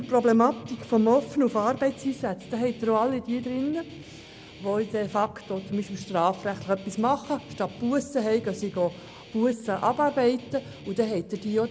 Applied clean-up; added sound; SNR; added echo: none; Guitar; 18 dB; none.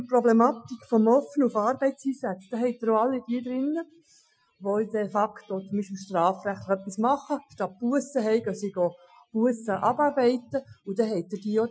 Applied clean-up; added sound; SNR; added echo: classical method Wiener filter.